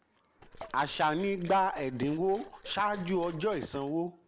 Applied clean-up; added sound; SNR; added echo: none; Liquid; 19 dB; none.